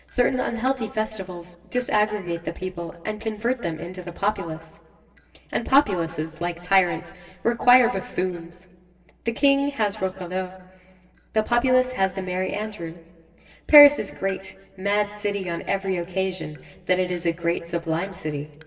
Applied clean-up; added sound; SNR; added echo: neural separator model SepFormer DNS4.